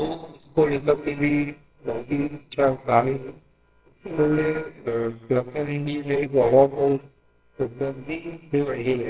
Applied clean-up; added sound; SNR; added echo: neural separator model SepFormer WHAMR!.